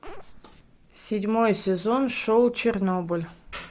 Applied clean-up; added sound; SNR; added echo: none; none; none; none.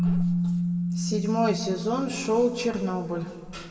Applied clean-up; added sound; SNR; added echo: none; Keyboard (musical); 1 dB; reverberation time 1.6 s.